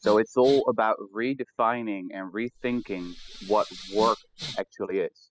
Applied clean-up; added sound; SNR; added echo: classical method spectral subtraction.